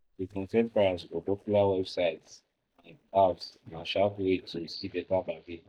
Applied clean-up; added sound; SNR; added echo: neural mask model DeepFilterNet 3.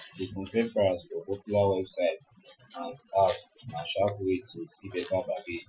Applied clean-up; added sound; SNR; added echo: classical method Wiener filter.